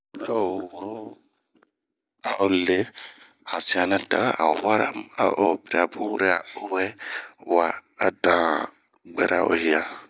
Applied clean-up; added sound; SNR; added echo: none; none; none; none.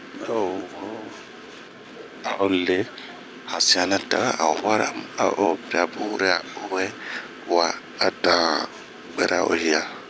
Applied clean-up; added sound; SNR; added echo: none; Train; 16 dB; none.